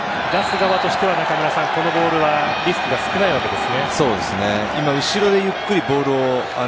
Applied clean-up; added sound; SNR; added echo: none; none; none; none.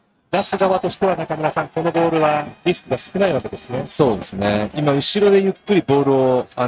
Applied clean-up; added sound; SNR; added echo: neural mask model RNNoise.